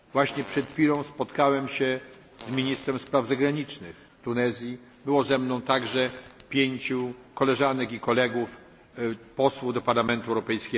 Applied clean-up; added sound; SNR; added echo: none; Fart; 17 dB; none.